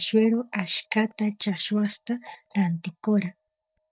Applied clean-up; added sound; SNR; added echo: neural mask model DeepFilterNet 3.